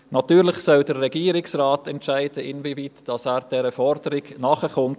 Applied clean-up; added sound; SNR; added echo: none; none; none; none.